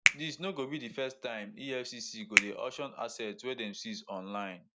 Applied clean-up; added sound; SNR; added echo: none; Finger snapping; -3 dB; none.